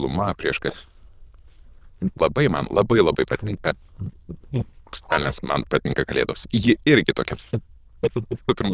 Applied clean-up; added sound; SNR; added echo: neural diffusion model UNIVERSE++.